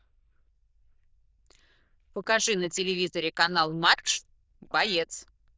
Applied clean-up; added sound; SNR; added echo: neural diffusion model UNIVERSE++.